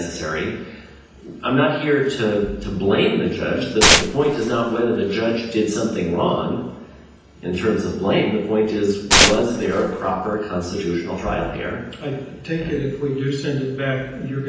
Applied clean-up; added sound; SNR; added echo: none; Tearing; -2 dB; reverberation time 0.9 s.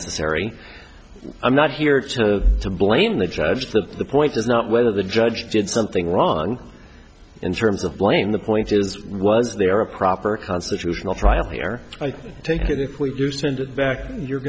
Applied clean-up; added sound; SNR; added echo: none; none; none; none.